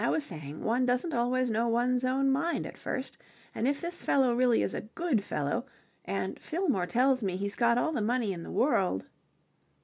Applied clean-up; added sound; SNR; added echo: none; none; none; none.